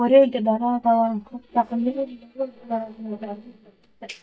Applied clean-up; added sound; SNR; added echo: neural mask model DeepFilterNet 3.